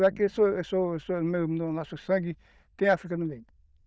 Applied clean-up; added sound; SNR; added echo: neural diffusion model UNIVERSE++.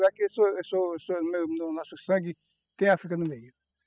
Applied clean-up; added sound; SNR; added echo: classical method spectral subtraction.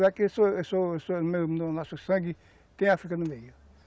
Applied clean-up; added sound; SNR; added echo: none; none; none; none.